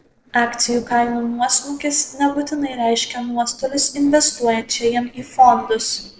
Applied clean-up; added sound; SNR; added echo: neural separator model SepFormer DNS4.